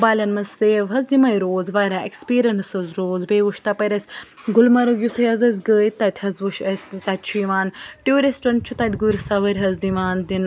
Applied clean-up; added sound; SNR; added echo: none; none; none; none.